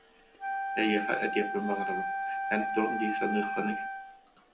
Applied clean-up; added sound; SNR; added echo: none; Wind instrument, woodwind instrument; 1 dB; none.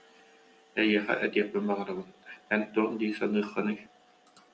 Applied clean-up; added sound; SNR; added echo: none; none; none; none.